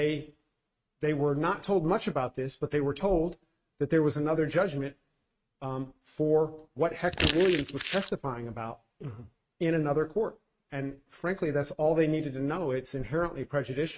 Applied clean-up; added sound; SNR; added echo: neural mask model RNNoise.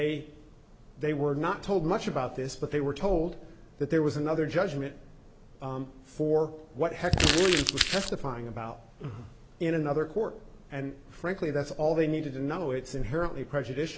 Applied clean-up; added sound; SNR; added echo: none; Crumpling, crinkling; -2 dB; none.